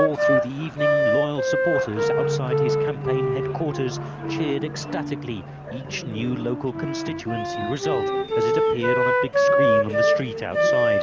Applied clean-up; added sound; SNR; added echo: none; Wind instrument, woodwind instrument; -5 dB; none.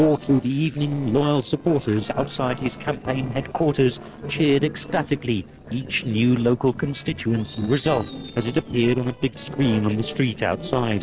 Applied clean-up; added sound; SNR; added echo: neural separator model SepFormer DNS4.